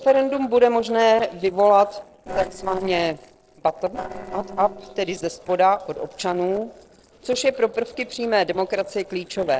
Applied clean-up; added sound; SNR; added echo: neural separator model SepFormer DNS4.